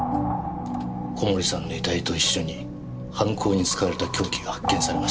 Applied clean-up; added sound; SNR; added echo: none; none; none; none.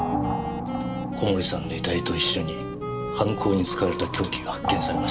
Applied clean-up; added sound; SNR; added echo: none; Wind instrument, woodwind instrument; 10 dB; none.